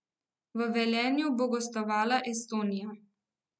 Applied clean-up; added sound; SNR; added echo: none; none; none; none.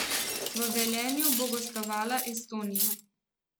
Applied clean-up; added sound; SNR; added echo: none; Cutlery, silverware + Shatter; -1 dB; none.